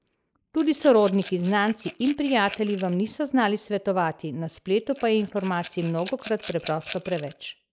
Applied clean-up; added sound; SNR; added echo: neural mask model Resemble Enhance denoiser.